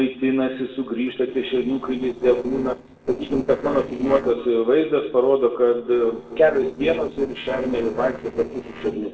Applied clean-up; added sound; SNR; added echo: neural separator model SepFormer DNS4.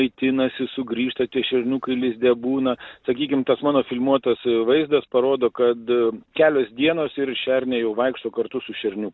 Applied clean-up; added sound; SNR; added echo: none; none; none; none.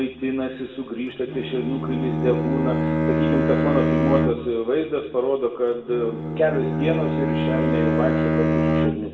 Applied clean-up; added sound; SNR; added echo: none; Bowed string instrument; -2 dB; reverberation time 1.5 s.